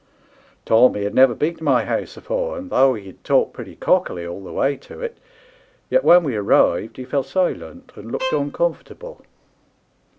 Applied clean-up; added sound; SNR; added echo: none; Bowed string instrument; 11 dB; none.